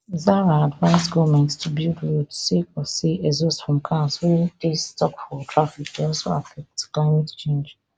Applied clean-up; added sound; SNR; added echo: none; none; none; none.